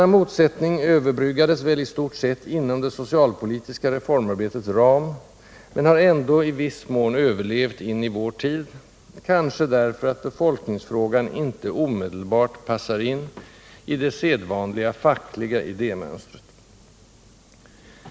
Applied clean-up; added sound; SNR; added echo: none; none; none; none.